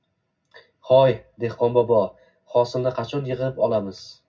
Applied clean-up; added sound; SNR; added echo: none; none; none; reverberation time 0.4 s.